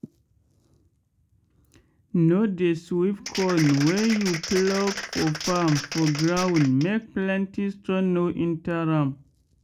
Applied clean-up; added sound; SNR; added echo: none; Applause; 8 dB; none.